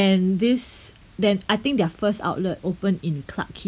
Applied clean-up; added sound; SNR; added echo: none; none; none; none.